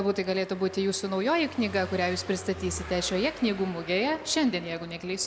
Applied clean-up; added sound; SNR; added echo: none; Car passing by / Engine; 15 dB; none.